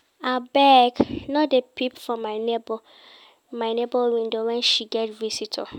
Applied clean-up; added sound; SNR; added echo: none; none; none; none.